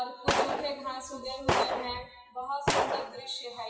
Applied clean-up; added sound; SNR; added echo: classical method WPE with log-MMSE.